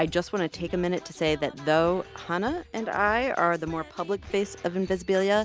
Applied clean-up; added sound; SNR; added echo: none; none; none; none.